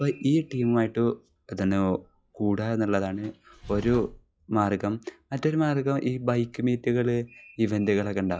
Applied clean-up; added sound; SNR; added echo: classical method log-MMSE.